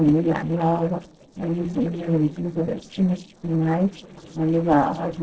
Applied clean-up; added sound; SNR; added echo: neural separator model SepFormer DNS4.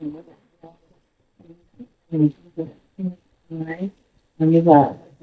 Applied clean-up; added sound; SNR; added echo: neural mask model DeepFilterNet 3.